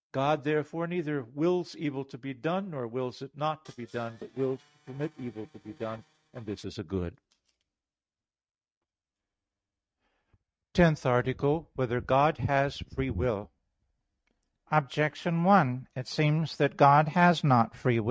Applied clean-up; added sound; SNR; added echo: neural mask model RNNoise.